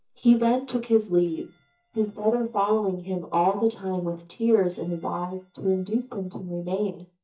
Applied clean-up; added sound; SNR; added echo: neural mask model DeepFilterNet 3.